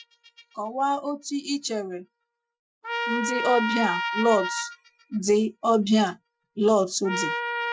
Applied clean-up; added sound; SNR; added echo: classical method Wiener filter.